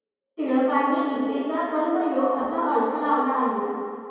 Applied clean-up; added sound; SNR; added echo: none; none; none; reverberation time 2.2 s.